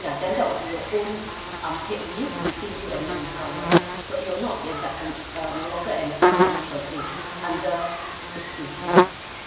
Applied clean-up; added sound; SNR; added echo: none; Buzz; -4 dB; reverberation time 1.0 s.